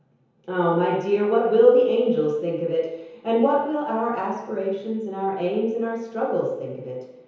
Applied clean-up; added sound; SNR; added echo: none; none; none; reverberation time 0.9 s.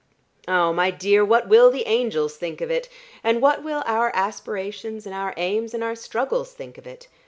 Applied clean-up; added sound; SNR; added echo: none; none; none; none.